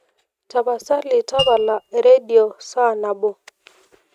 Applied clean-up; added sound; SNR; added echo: neural mask model RNNoise.